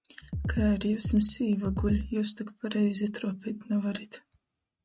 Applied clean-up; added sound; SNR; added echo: neural mask model RNNoise.